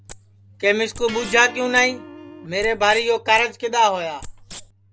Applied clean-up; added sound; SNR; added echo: none; Wild animals + Electric guitar; 17 dB; none.